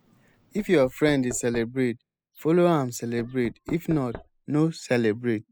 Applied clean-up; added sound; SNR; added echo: classical method spectral subtraction.